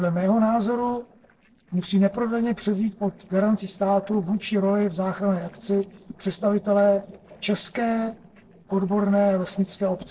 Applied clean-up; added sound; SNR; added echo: neural separator model SepFormer DNS4.